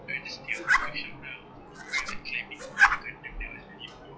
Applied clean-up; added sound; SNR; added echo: classical method log-MMSE.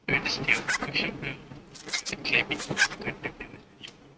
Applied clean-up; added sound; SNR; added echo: neural mask model RNNoise.